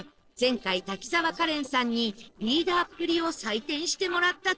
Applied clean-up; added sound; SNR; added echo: neural separator model SepFormer DNS4.